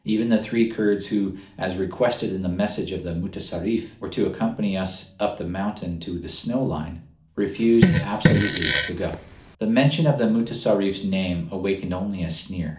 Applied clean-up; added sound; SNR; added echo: none; Fart; -3 dB; reverberation time 0.4 s.